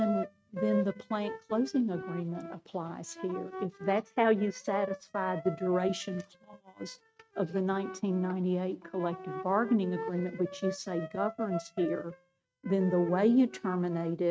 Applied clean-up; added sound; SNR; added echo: neural mask model RNNoise.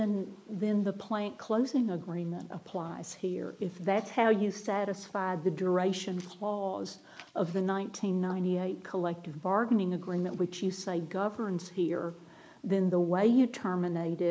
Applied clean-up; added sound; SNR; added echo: neural mask model Resemble Enhance denoiser.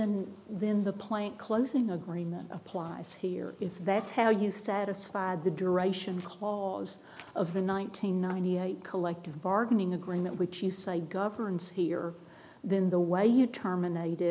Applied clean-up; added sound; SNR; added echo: none; none; none; none.